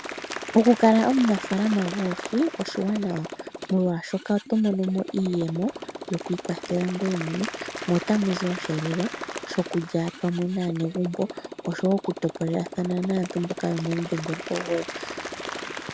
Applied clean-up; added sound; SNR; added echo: none; Applause + Motorcycle; 10 dB; none.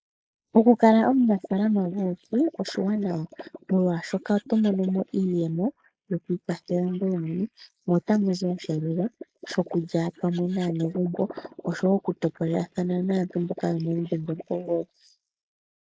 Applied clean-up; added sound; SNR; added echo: neural mask model Resemble Enhance denoiser.